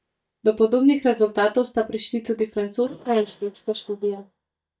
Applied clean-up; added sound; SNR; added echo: neural mask model DeepFilterNet 3.